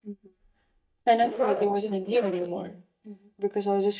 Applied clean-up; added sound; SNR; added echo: neural mask model DeepFilterNet 3.